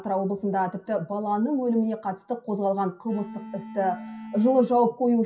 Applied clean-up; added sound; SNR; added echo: classical method WPE with log-MMSE.